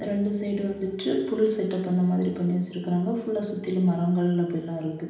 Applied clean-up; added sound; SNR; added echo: none; none; none; reverberation time 0.9 s.